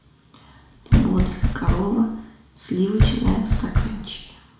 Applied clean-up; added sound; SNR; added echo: none; Knock; -3 dB; reverberation time 0.6 s.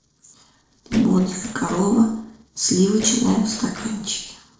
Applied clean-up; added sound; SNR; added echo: neural separator model SepFormer DNS4.